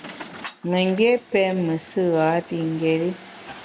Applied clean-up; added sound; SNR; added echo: none; Truck; 18 dB; none.